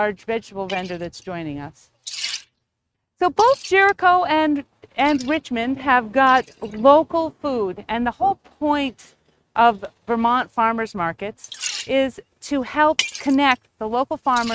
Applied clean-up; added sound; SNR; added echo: neural mask model RNNoise.